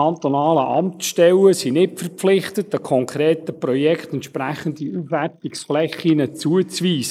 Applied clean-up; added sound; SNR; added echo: neural mask model Resemble Enhance denoiser.